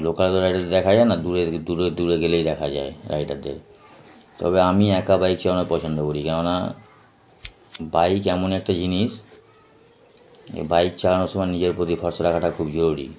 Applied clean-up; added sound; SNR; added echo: none; none; none; none.